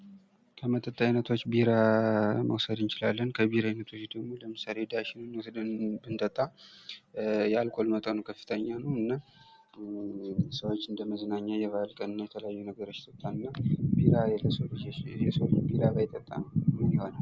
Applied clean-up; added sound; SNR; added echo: none; none; none; none.